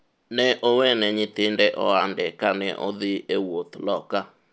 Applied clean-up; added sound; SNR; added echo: none; none; none; none.